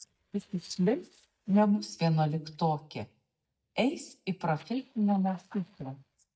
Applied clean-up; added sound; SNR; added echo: neural mask model DeepFilterNet 3.